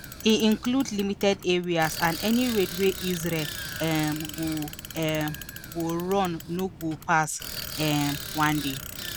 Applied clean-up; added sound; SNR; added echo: none; Bicycle; 10 dB; none.